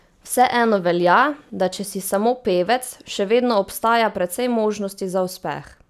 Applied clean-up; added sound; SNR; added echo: none; none; none; none.